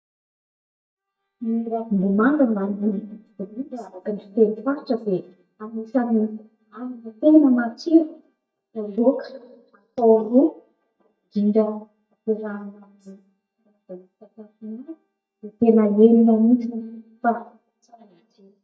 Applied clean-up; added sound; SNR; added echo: neural mask model DeepFilterNet 3.